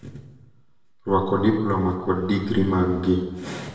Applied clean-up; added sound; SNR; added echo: none; none; none; reverberation time 0.9 s.